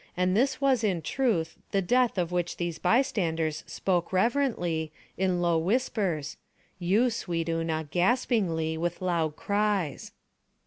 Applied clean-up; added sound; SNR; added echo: none; none; none; none.